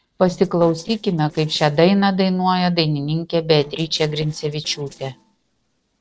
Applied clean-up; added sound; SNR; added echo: neural separator model SepFormer DNS4.